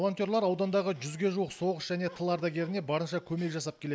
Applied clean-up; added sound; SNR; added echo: none; none; none; none.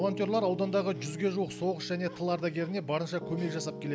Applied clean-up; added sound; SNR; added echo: none; Piano; 10 dB; none.